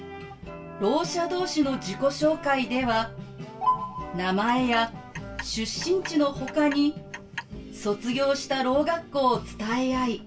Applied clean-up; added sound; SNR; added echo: none; Clock; 16 dB; reverberation time 0.2 s.